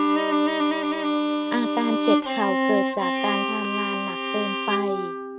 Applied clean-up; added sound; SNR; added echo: none; Bowed string instrument; -5 dB; none.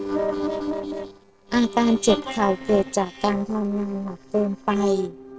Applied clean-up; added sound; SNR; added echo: neural separator model SepFormer DNS4.